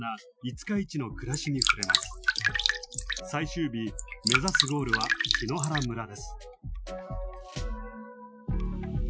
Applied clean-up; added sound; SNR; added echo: classical method Wiener filter.